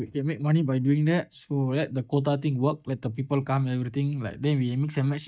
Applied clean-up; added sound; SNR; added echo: neural mask model DeepFilterNet 3.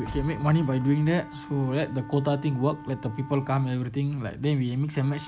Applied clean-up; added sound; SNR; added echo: none; Wind instrument, woodwind instrument; 17 dB; none.